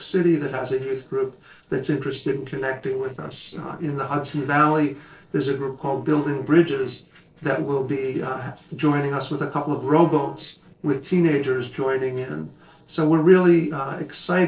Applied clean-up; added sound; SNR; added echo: neural separator model SepFormer DNS4.